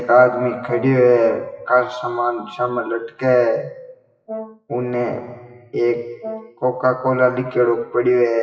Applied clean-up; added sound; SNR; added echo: classical method WPE with log-MMSE.